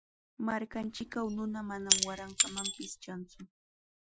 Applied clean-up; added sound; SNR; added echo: classical method Wiener filter.